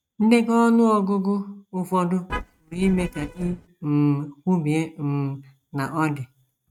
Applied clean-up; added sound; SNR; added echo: neural mask model RNNoise.